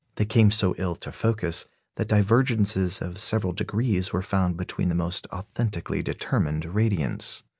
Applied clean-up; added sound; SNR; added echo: none; none; none; none.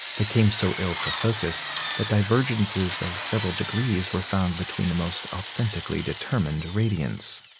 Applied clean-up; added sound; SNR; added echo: none; Drill; 5 dB; none.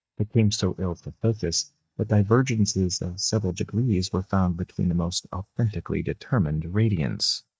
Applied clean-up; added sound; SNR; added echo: neural mask model DeepFilterNet 3.